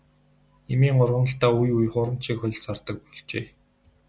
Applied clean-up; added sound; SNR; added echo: none; none; none; none.